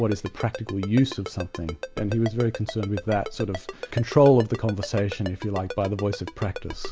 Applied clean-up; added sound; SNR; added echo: none; Ringtone; 12 dB; none.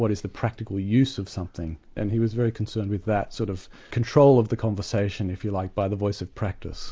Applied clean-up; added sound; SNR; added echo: none; none; none; none.